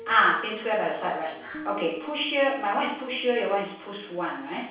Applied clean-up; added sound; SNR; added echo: none; Guitar; 16 dB; reverberation time 0.7 s.